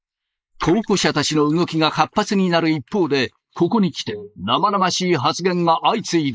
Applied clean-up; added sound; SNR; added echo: neural mask model Resemble Enhance denoiser.